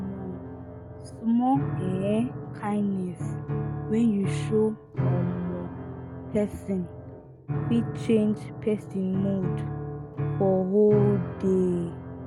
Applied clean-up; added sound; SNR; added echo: none; Piano; 5 dB; none.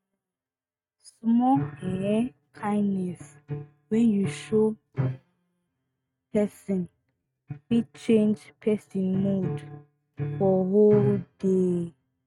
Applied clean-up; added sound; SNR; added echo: neural mask model RNNoise.